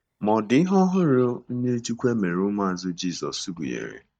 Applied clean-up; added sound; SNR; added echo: neural mask model DeepFilterNet 3.